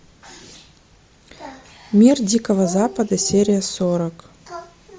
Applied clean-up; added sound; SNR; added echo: none; none; none; none.